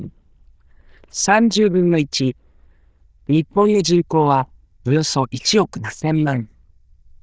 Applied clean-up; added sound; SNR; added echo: neural diffusion model UNIVERSE++.